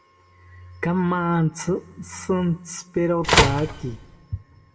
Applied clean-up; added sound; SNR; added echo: none; Telephone; -3 dB; reverberation time 0.7 s.